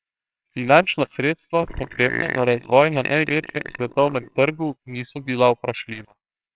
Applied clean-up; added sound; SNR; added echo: neural separator model SepFormer WHAMR!.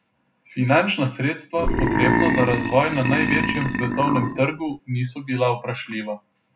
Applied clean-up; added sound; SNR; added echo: none; Burping, eructation; -1 dB; reverberation time 0.3 s.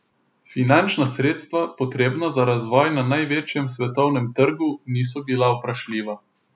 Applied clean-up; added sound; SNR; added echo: none; none; none; none.